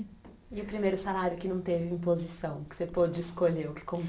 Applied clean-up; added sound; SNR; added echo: none; none; none; none.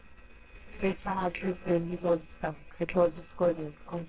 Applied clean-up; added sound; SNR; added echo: neural separator model SepFormer WHAMR!.